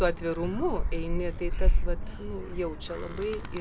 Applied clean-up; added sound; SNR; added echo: none; Animal; -5 dB; none.